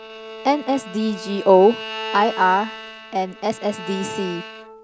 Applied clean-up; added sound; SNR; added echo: none; Bowed string instrument; 12 dB; none.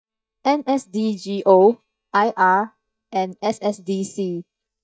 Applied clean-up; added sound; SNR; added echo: neural mask model DeepFilterNet 3.